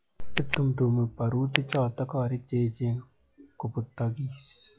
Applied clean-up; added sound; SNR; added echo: classical method log-MMSE.